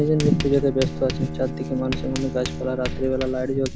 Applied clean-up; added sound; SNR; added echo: none; Writing + Bowed string instrument; 6 dB; none.